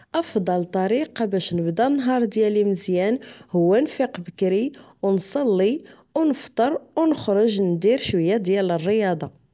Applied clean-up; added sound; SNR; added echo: none; none; none; none.